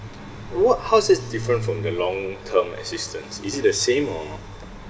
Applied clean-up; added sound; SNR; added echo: none; Truck; 12 dB; none.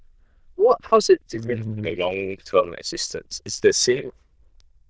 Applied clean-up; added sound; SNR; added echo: neural diffusion model UNIVERSE++.